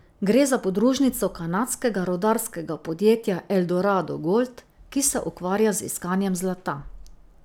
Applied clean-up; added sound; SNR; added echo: none; none; none; none.